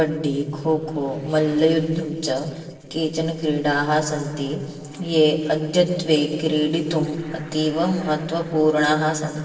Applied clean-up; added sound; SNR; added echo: neural separator model SepFormer DNS4.